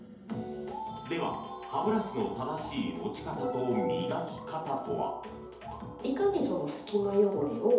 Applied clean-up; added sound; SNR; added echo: none; none; none; reverberation time 2.2 s.